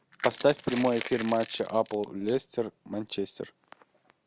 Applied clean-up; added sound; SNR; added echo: none; Crushing; 13 dB; none.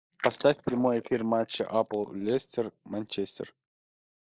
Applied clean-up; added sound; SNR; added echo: neural mask model Resemble Enhance denoiser.